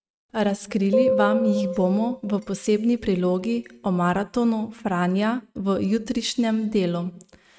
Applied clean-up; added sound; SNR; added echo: neural mask model RNNoise.